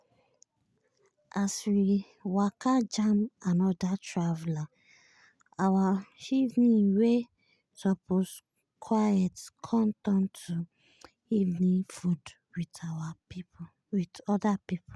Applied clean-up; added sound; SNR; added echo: none; none; none; none.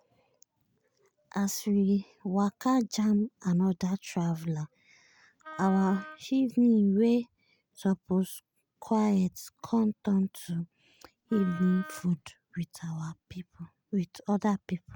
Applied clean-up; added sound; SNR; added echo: none; Wind instrument, woodwind instrument; 16 dB; none.